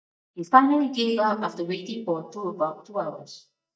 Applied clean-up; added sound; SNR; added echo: neural mask model DeepFilterNet 3.